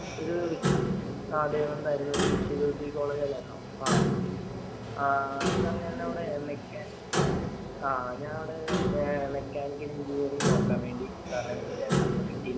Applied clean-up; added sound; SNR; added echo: none; Clock; -2 dB; none.